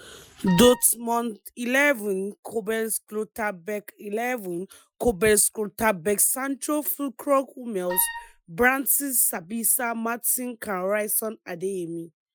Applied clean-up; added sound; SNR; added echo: classical method Wiener filter.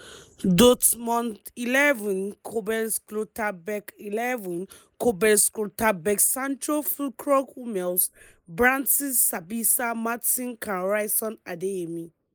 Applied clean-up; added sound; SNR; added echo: neural mask model Resemble Enhance denoiser.